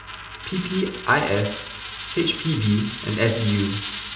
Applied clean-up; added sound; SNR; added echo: none; Coin (dropping); 10 dB; reverberation time 0.6 s.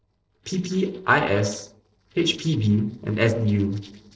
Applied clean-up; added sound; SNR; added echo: neural separator model SepFormer DNS4.